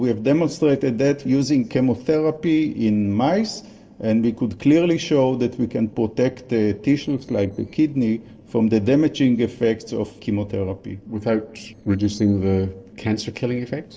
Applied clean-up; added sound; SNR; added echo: neural separator model SepFormer DNS4.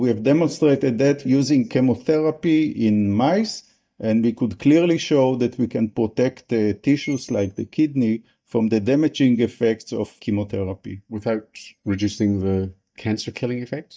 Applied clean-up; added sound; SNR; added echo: neural mask model DeepFilterNet 3.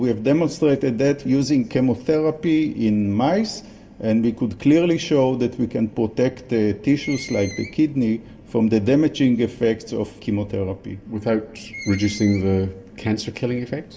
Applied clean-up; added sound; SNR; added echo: none; Screech; 19 dB; reverberation time 1.6 s.